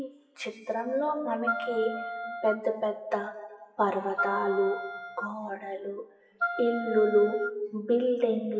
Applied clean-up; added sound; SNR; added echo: classical method WPE with log-MMSE.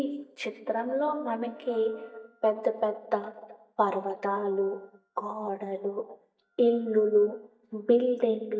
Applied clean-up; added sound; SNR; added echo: neural mask model DeepFilterNet 3.